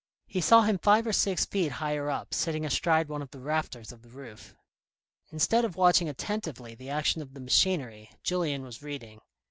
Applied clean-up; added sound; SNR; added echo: none; none; none; none.